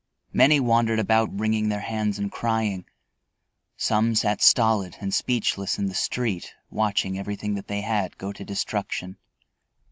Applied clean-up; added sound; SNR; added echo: none; none; none; none.